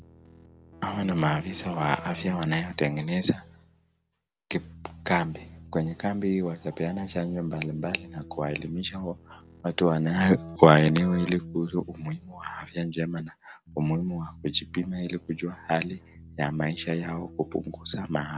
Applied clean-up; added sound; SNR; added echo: none; Keyboard (musical); 18 dB; none.